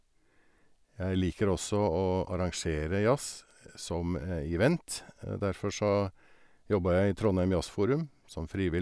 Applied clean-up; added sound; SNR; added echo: none; none; none; none.